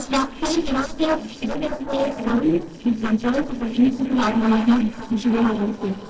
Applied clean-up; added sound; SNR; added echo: neural separator model SepFormer DNS4.